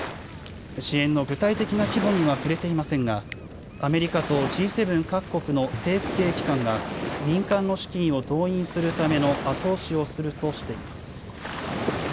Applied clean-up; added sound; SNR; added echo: none; Waves, surf; 7 dB; none.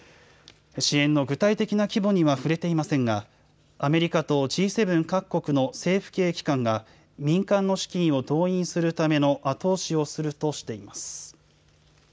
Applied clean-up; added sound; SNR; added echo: none; none; none; none.